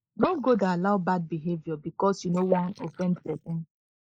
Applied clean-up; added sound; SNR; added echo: neural mask model Resemble Enhance denoiser.